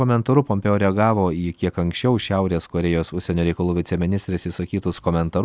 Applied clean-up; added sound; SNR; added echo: none; none; none; none.